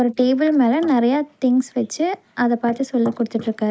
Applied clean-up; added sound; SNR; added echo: neural mask model Resemble Enhance denoiser.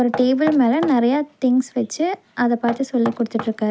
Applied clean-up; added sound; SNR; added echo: none; Knock; 15 dB; none.